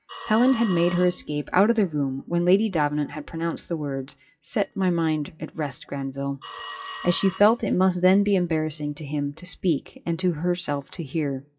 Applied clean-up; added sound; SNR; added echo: classical method WPE with log-MMSE.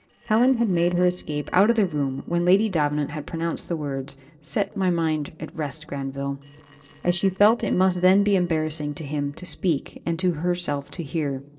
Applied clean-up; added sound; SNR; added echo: neural separator model SepFormer DNS4.